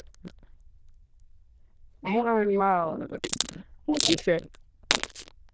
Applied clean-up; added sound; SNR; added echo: neural diffusion model UNIVERSE++.